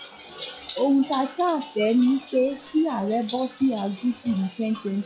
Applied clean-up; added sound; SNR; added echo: classical method log-MMSE.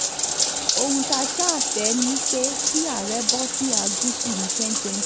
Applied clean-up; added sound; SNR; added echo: none; Bathtub (filling or washing); -5 dB; none.